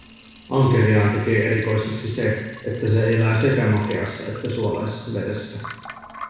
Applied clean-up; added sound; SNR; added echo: none; Liquid; 19 dB; reverberation time 1.1 s.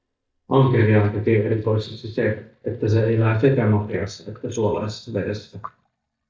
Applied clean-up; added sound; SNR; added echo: neural mask model DeepFilterNet 3.